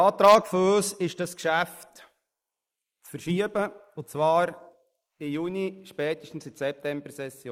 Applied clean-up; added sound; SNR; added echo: neural mask model Resemble Enhance denoiser.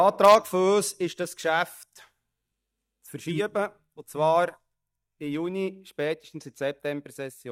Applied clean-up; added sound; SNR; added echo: neural mask model DeepFilterNet 3.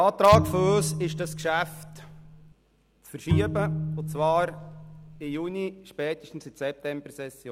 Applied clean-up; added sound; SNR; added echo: none; Bowed string instrument; 3 dB; none.